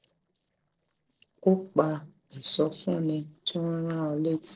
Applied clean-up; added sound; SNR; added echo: neural separator model SepFormer DNS4.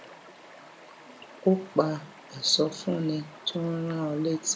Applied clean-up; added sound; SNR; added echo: none; Stream; 19 dB; none.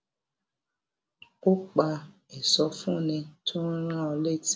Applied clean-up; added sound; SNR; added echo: none; none; none; none.